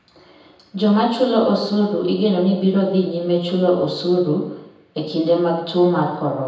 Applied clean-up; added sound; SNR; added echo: none; none; none; reverberation time 0.9 s.